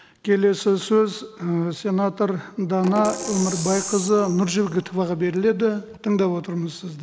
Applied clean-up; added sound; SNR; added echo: none; Percussion; 10 dB; none.